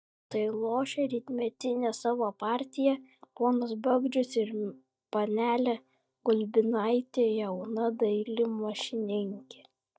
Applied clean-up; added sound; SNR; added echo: neural mask model DeepFilterNet 3.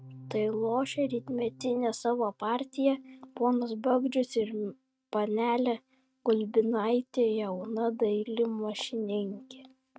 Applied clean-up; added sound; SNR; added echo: neural mask model RNNoise.